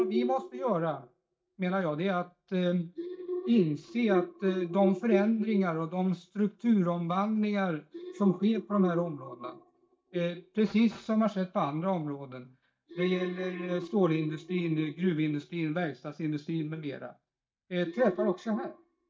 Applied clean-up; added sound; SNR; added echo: neural mask model DeepFilterNet 3.